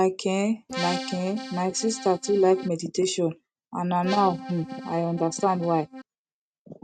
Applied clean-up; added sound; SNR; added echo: neural mask model RNNoise.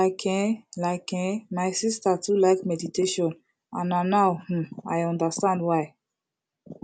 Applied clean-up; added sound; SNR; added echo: none; none; none; none.